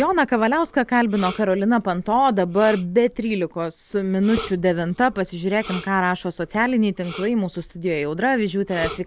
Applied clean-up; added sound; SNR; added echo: none; Respiratory sounds; 18 dB; none.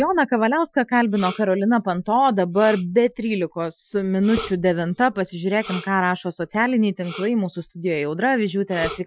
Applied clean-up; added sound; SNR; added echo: classical method Wiener filter.